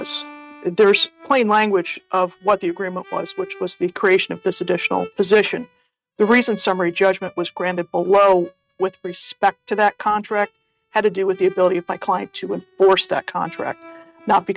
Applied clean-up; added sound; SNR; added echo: neural mask model RNNoise.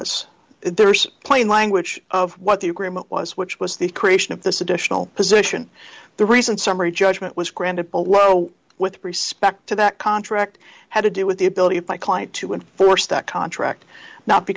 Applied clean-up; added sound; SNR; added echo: none; none; none; none.